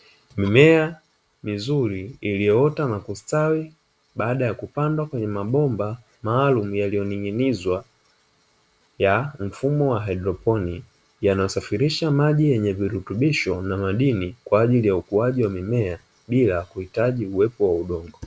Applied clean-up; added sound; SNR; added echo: none; none; none; none.